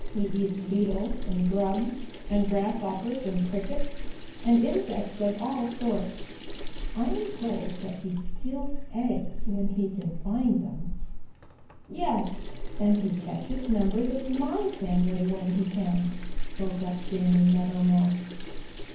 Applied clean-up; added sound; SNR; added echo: none; Sink (filling or washing) / Water tap, faucet; 3 dB; reverberation time 0.9 s.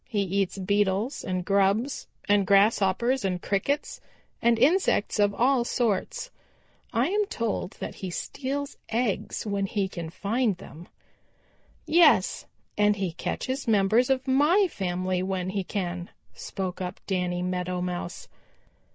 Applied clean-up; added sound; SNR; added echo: none; none; none; none.